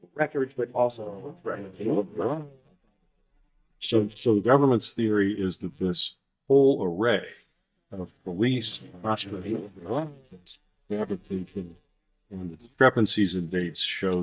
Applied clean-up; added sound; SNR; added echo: neural mask model DeepFilterNet 3.